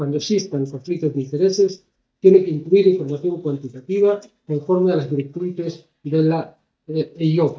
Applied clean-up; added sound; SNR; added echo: neural mask model DeepFilterNet 3.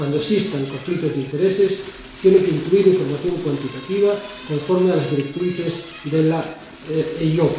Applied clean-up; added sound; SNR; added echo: none; Toilet flush / Door; 16 dB; reverberation time 0.7 s.